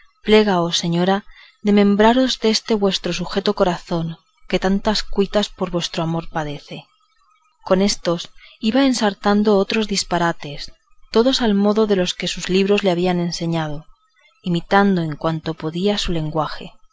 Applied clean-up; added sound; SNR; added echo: none; none; none; none.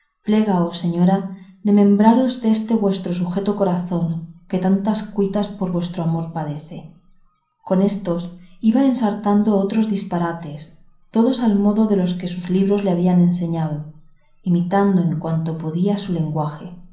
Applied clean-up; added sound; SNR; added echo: none; none; none; reverberation time 0.6 s.